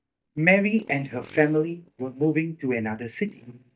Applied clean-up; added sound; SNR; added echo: neural mask model DeepFilterNet 3.